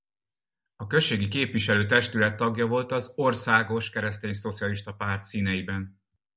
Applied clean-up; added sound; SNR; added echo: none; none; none; none.